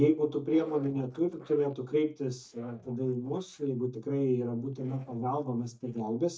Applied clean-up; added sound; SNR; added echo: neural mask model DeepFilterNet 3.